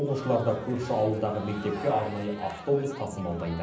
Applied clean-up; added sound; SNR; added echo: none; Crowd; 15 dB; reverberation time 0.6 s.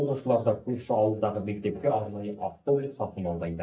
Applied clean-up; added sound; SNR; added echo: neural mask model DeepFilterNet 3.